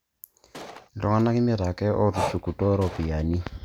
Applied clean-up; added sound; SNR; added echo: none; Gunshot, gunfire + Breathing; 12 dB; none.